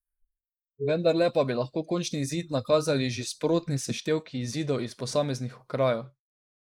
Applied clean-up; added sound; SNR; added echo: neural mask model Resemble Enhance denoiser.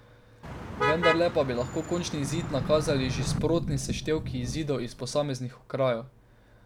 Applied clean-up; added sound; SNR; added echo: none; Motor vehicle (road) + Sliding door; 3 dB; none.